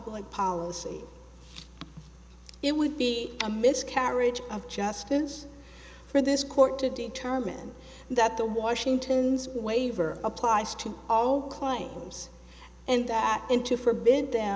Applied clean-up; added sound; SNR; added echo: none; none; none; none.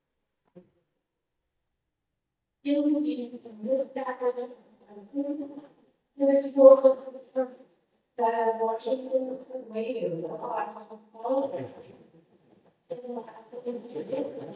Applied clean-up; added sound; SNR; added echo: neural mask model DeepFilterNet 3.